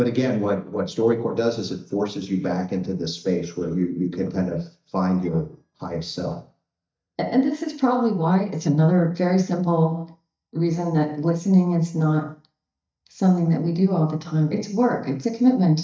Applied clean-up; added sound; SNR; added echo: neural mask model DeepFilterNet 3.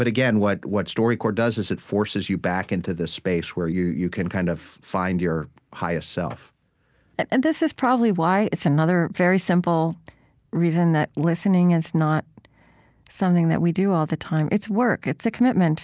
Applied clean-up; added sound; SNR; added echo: none; none; none; none.